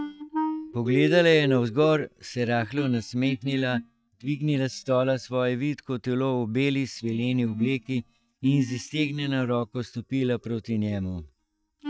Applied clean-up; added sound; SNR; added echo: neural mask model DeepFilterNet 3.